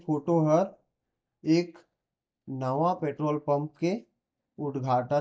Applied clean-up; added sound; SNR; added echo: neural mask model DeepFilterNet 3.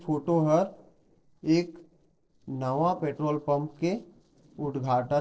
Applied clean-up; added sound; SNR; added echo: neural separator model SepFormer DNS4.